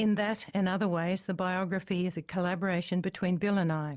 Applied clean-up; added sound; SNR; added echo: none; none; none; none.